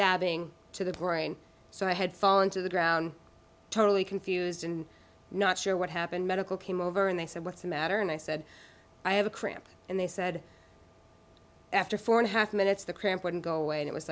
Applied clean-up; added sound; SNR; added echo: none; none; none; none.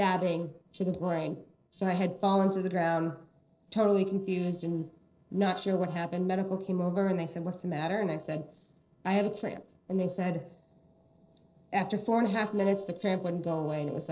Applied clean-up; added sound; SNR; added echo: neural separator model SepFormer DNS4.